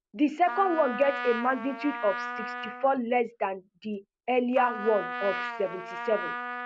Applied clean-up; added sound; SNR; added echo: none; Trumpet; 8 dB; none.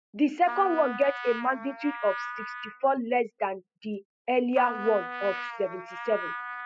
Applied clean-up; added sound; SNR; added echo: classical method spectral subtraction.